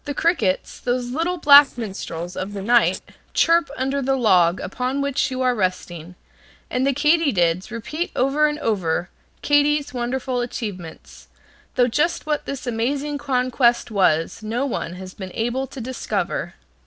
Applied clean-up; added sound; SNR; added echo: neural separator model SepFormer DNS4.